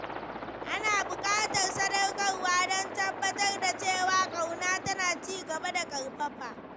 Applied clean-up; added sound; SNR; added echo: none; Aircraft; 8 dB; none.